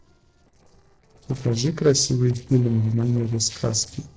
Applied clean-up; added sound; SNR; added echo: neural separator model SepFormer DNS4.